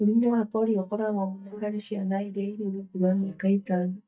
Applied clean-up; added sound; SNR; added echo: neural mask model DeepFilterNet 3.